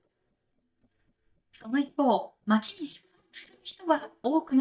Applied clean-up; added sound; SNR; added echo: neural mask model DeepFilterNet 3.